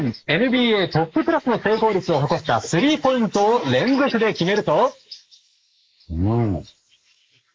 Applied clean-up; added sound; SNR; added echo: neural mask model Resemble Enhance denoiser.